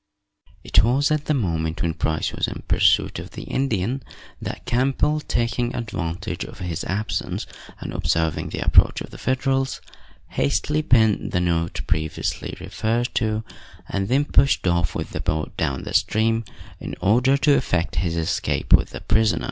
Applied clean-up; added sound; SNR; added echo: none; none; none; none.